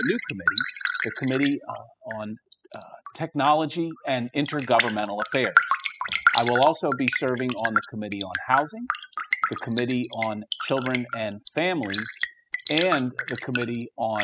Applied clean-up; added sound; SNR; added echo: classical method spectral subtraction.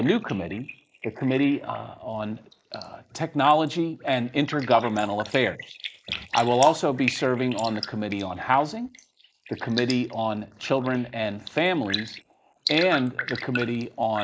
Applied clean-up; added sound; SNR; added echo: neural mask model Resemble Enhance denoiser.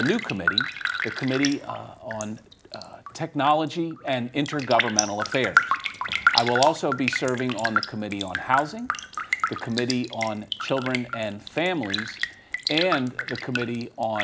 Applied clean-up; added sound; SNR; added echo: none; Raindrop; 2 dB; none.